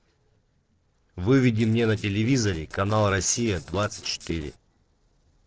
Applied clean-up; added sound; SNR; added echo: neural separator model SepFormer DNS4.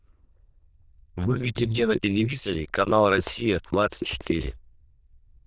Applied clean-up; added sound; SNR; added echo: neural diffusion model UNIVERSE++.